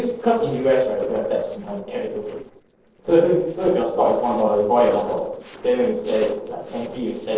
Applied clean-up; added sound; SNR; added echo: neural separator model SepFormer DNS4.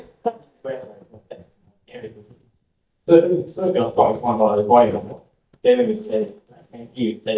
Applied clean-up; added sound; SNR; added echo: neural mask model DeepFilterNet 3.